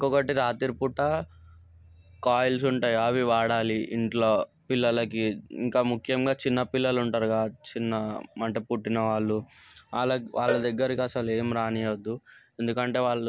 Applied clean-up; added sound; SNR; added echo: none; Cowbell; 11 dB; none.